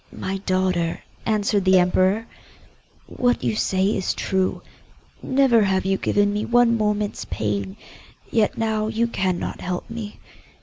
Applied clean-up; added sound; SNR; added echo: none; Cowbell; 16 dB; none.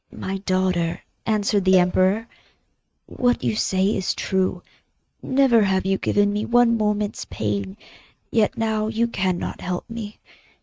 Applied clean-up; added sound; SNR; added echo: neural mask model RNNoise.